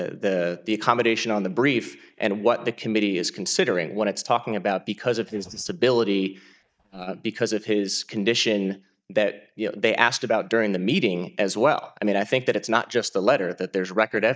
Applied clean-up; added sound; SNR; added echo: neural mask model DeepFilterNet 3.